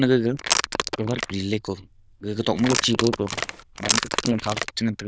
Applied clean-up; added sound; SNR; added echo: neural diffusion model UNIVERSE++.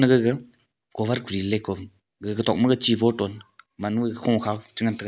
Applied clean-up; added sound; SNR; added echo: none; none; none; none.